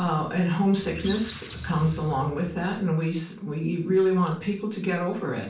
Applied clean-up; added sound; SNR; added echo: none; Squeak; 15 dB; reverberation time 0.4 s.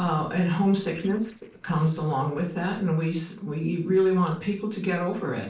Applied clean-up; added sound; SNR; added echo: neural separator model SepFormer DNS4.